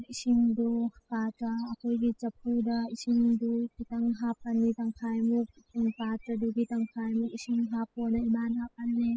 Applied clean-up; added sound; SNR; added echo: classical method spectral subtraction.